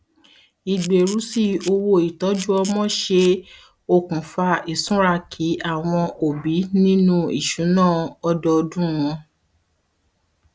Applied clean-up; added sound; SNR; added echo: none; Camera; 17 dB; none.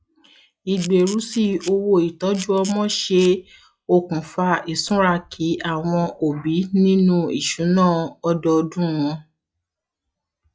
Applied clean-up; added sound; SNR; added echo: classical method log-MMSE.